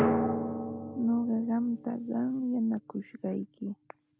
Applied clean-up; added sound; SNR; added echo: none; Drum; 3 dB; none.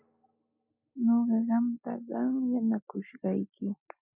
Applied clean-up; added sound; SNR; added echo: classical method Wiener filter.